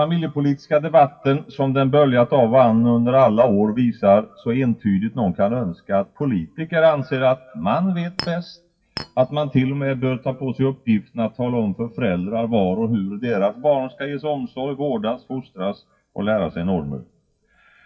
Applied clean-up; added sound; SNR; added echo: classical method WPE with log-MMSE.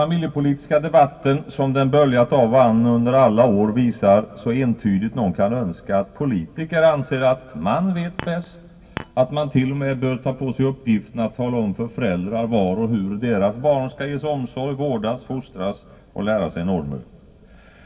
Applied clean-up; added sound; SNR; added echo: none; Chink, clink; 13 dB; reverberation time 2.0 s.